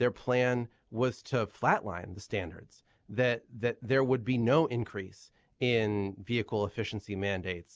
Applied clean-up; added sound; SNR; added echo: none; none; none; none.